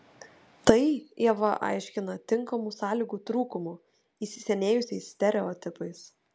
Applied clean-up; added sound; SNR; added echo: none; none; none; none.